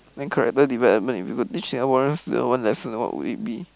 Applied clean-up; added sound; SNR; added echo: none; none; none; none.